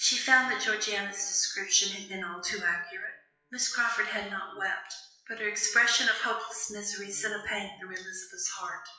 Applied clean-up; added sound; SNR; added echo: classical method WPE with log-MMSE.